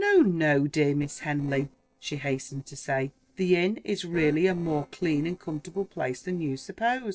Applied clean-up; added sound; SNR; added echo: neural separator model SepFormer DNS4.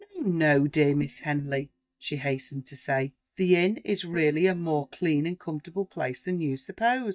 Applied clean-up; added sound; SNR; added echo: neural mask model DeepFilterNet 3.